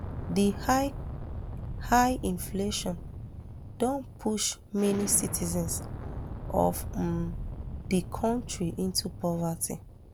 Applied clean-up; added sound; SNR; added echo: none; Explosion; 7 dB; none.